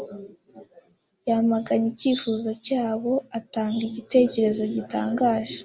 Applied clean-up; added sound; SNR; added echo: none; none; none; none.